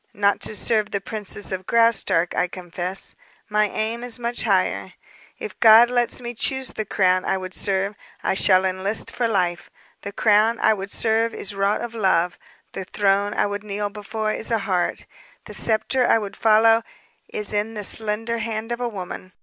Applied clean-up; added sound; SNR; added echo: none; none; none; none.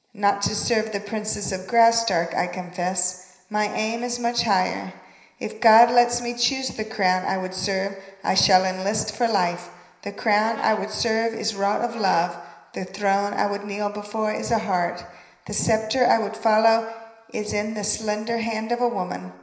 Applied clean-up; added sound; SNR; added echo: none; Brass instrument; 17 dB; reverberation time 0.9 s.